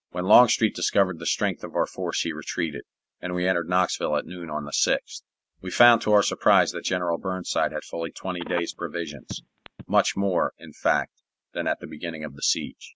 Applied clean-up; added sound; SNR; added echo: neural mask model RNNoise.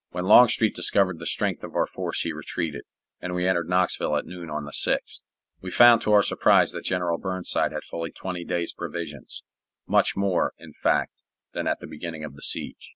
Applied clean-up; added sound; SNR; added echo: none; none; none; none.